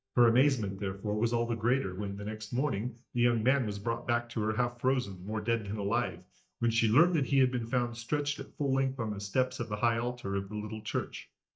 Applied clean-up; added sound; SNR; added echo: neural mask model DeepFilterNet 3.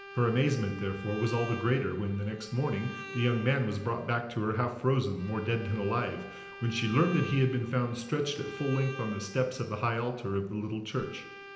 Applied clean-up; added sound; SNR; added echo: none; Bowed string instrument; 15 dB; reverberation time 0.9 s.